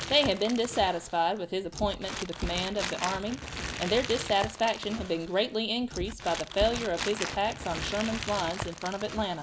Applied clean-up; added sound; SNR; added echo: none; Crumpling, crinkling; 8 dB; none.